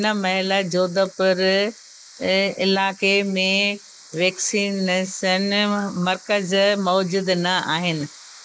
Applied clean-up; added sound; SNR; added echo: neural mask model Resemble Enhance denoiser.